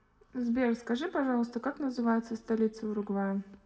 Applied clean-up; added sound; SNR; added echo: none; none; none; reverberation time 1.1 s.